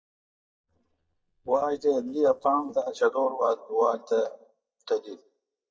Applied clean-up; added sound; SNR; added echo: neural mask model DeepFilterNet 3.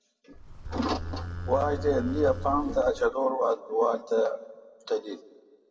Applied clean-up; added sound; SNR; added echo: none; Livestock, farm animals, working animals; 7 dB; reverberation time 0.9 s.